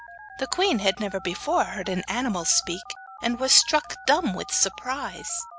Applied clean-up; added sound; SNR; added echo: none; Telephone; 17 dB; none.